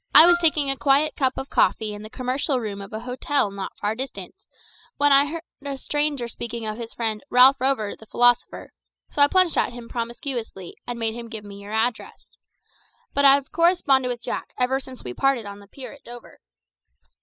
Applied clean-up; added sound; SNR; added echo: classical method spectral subtraction.